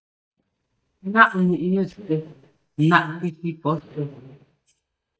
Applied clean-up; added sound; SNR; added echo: neural mask model DeepFilterNet 3.